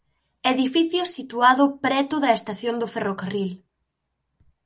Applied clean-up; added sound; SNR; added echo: none; none; none; none.